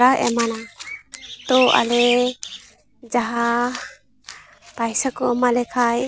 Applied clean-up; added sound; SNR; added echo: none; none; none; none.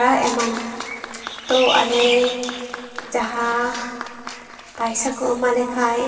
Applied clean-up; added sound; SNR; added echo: none; Applause; 16 dB; reverberation time 2.7 s.